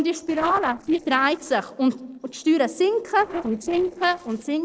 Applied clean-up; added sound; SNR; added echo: neural separator model SepFormer DNS4.